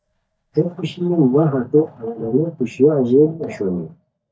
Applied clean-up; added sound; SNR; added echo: neural mask model DeepFilterNet 3.